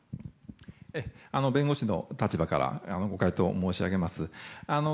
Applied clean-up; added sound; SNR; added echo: none; none; none; none.